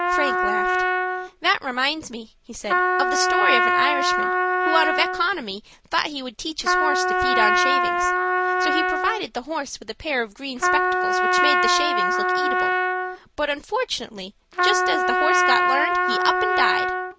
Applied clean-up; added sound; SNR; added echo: none; Trumpet; -5 dB; none.